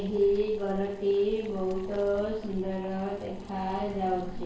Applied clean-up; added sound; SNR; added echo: none; Boiling; 12 dB; reverberation time 0.6 s.